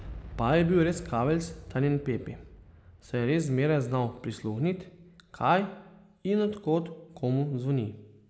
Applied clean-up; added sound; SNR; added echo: none; Boom; 19 dB; none.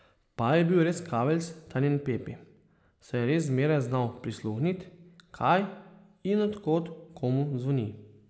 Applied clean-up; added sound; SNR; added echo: none; none; none; none.